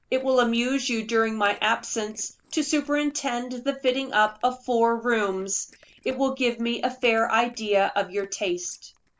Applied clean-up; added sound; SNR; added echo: neural separator model SepFormer DNS4.